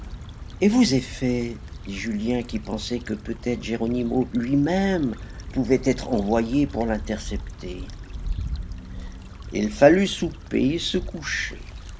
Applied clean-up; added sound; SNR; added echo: none; Stream / Trickle, dribble / Traffic noise, roadway noise; 11 dB; none.